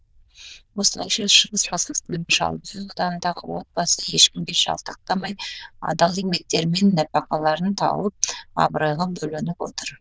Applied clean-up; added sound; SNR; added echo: neural diffusion model UNIVERSE++.